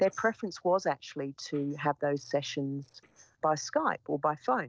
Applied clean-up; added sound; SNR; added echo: neural separator model SepFormer DNS4.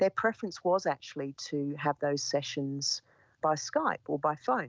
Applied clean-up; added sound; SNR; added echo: none; none; none; none.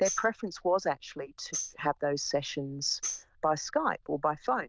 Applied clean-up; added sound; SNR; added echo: neural diffusion model UNIVERSE++.